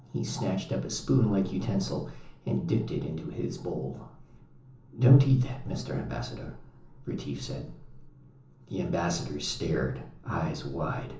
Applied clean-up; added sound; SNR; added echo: none; none; none; reverberation time 0.7 s.